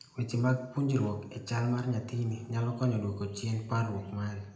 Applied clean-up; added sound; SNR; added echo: none; none; none; reverberation time 0.8 s.